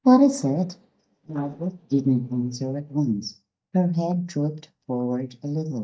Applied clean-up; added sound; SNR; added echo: neural mask model DeepFilterNet 3.